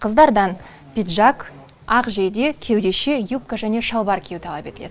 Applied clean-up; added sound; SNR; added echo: none; none; none; none.